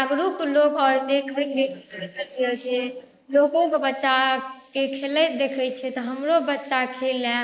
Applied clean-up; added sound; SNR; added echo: neural mask model Resemble Enhance denoiser.